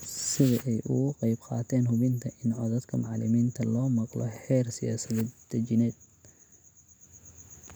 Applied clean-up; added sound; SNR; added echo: none; none; none; none.